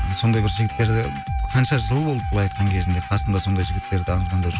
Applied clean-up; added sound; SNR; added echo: none; Wind instrument, woodwind instrument; 13 dB; none.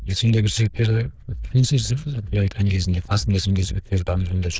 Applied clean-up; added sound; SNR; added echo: neural diffusion model UNIVERSE++.